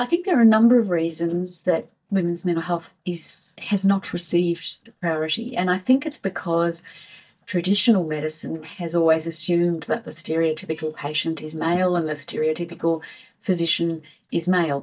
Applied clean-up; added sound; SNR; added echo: neural mask model DeepFilterNet 3.